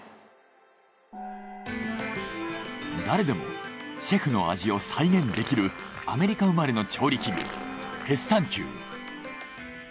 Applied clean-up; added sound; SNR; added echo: none; Gong + Fart; 13 dB; none.